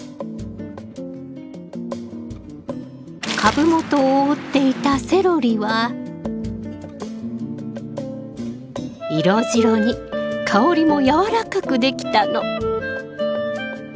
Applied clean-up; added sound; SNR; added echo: none; Waves, surf; 12 dB; none.